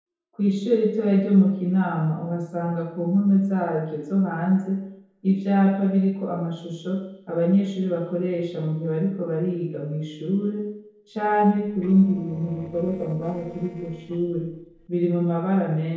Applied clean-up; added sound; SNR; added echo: neural separator model SepFormer DNS4.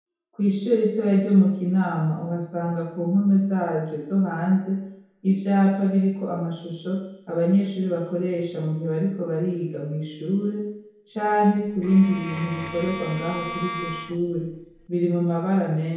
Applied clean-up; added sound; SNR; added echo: none; Bowed string instrument; 12 dB; reverberation time 0.9 s.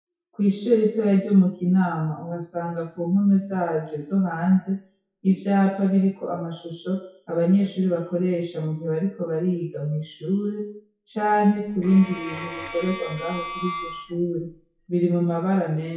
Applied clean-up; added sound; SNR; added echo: classical method WPE with log-MMSE.